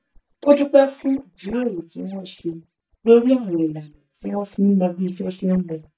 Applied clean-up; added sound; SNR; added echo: neural mask model DeepFilterNet 3.